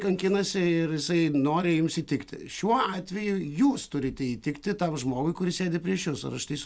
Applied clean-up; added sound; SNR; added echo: none; none; none; none.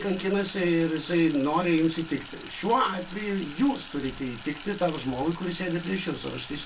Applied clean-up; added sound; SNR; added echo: none; Sink (filling or washing); 13 dB; reverberation time 0.2 s.